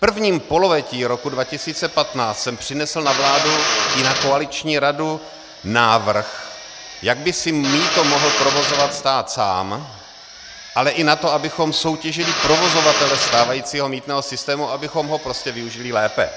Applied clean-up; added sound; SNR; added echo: none; Drill; 5 dB; none.